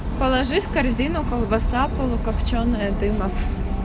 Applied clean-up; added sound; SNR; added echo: none; none; none; reverberation time 1.7 s.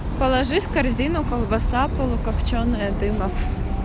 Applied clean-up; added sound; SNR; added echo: none; none; none; none.